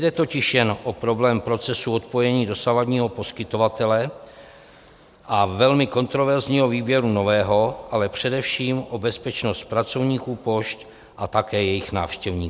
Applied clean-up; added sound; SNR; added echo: none; none; none; none.